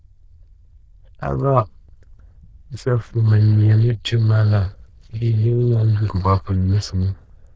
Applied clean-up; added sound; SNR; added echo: neural diffusion model UNIVERSE++.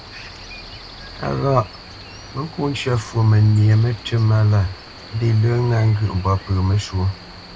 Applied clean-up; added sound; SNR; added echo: none; Cricket; 18 dB; none.